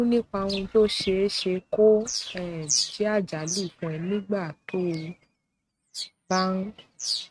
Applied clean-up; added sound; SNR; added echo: neural mask model RNNoise.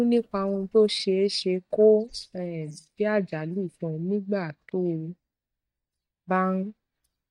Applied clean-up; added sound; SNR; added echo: neural mask model DeepFilterNet 3.